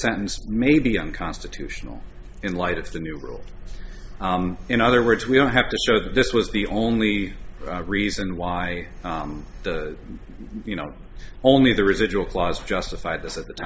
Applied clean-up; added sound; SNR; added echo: none; none; none; none.